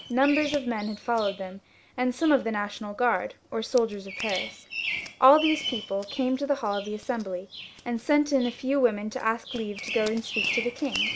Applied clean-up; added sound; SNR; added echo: none; Bird vocalization, bird call, bird song; 10 dB; none.